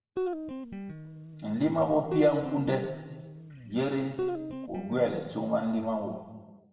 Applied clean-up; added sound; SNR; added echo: none; Guitar; 7 dB; reverberation time 1.2 s.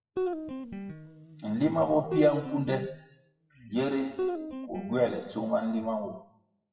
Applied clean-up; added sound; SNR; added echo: classical method WPE with log-MMSE.